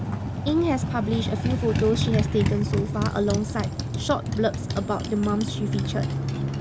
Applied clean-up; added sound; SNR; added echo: none; Motorcycle; 0 dB; none.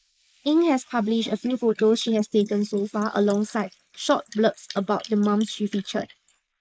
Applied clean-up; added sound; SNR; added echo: neural mask model Resemble Enhance denoiser.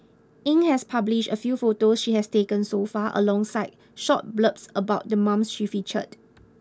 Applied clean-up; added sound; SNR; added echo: none; none; none; none.